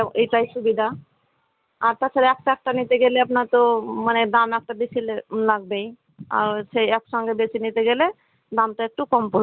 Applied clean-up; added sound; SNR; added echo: none; none; none; none.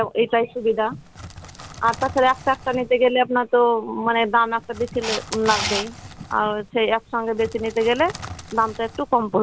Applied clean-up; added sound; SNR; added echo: none; Camera + Crackle; 14 dB; none.